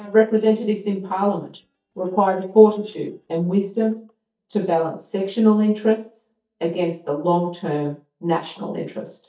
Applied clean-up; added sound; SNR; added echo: neural mask model DeepFilterNet 3.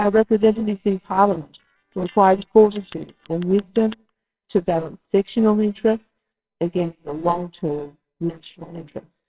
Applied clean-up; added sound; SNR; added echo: neural separator model SepFormer WHAMR!.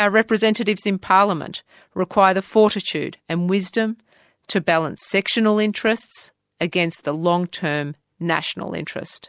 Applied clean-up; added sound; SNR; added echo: none; none; none; none.